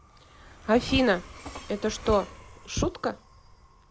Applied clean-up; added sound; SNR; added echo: none; Train; 16 dB; none.